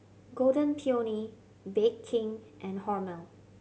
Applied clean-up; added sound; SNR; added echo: none; none; none; none.